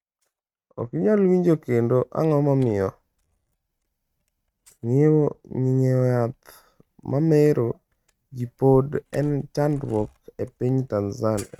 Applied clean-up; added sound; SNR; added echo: neural mask model RNNoise.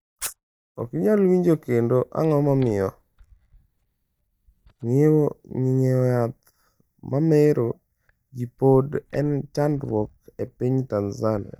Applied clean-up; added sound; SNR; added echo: neural mask model DeepFilterNet 3.